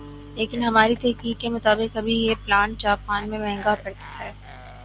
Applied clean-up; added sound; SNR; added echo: none; Cough + Guitar; 20 dB; none.